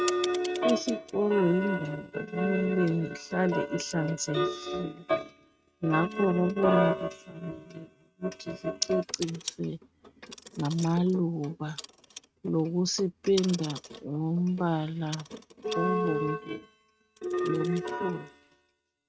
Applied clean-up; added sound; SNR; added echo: neural mask model RNNoise.